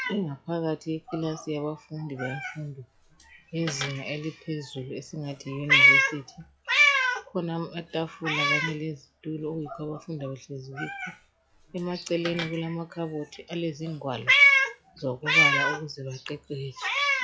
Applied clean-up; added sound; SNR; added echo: classical method log-MMSE.